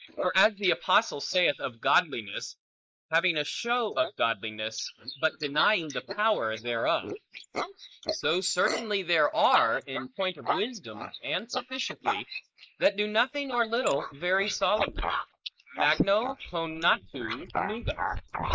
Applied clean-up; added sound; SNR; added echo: neural mask model Resemble Enhance denoiser.